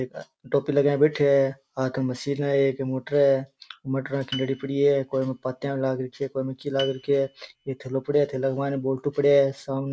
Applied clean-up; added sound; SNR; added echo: none; Piano; 17 dB; none.